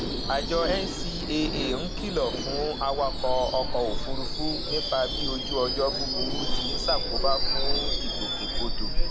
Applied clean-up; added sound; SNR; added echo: none; Screech / Subway, metro, underground; -3 dB; none.